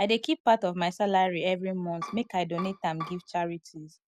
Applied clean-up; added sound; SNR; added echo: none; Bowed string instrument; 12 dB; none.